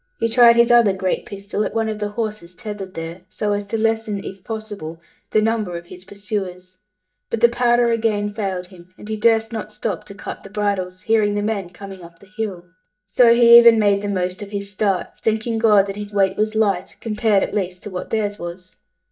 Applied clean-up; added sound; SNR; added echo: neural mask model DeepFilterNet 3.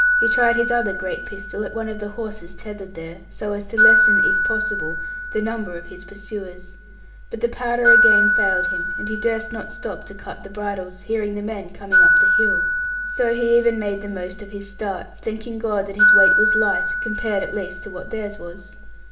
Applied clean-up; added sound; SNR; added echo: none; Glockenspiel; -4 dB; reverberation time 1.6 s.